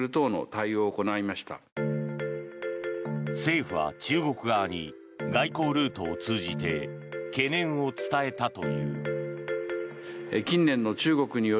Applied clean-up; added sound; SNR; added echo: none; none; none; none.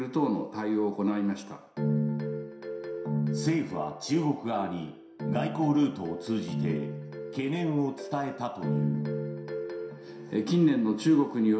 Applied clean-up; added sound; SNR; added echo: none; none; none; reverberation time 0.7 s.